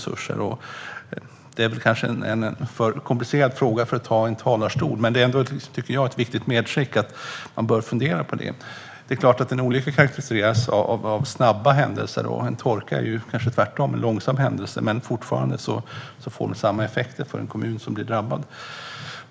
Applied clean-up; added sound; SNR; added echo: none; none; none; none.